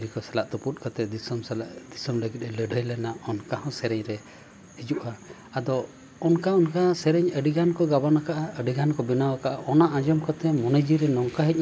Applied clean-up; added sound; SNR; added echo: none; none; none; none.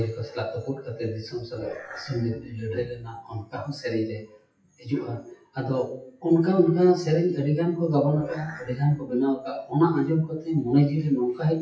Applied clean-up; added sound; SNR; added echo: classical method WPE with log-MMSE.